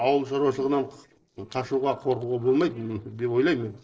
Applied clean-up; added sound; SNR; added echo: neural separator model SepFormer DNS4.